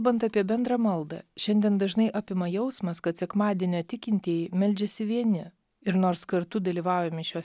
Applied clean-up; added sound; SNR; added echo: none; none; none; none.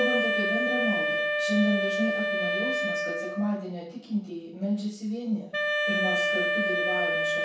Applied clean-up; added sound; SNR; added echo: none; Wind instrument, woodwind instrument; -3 dB; reverberation time 0.6 s.